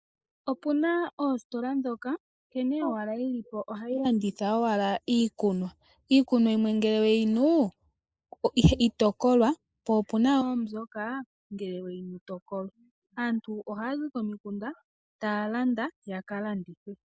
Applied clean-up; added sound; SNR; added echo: neural mask model Resemble Enhance denoiser.